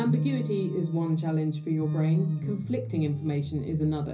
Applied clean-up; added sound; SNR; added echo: none; none; none; reverberation time 0.5 s.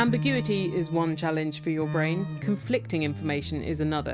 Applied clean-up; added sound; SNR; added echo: none; none; none; none.